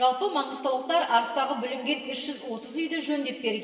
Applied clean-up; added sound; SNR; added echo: none; none; none; reverberation time 1.9 s.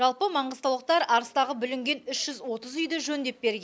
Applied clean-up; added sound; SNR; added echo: none; none; none; none.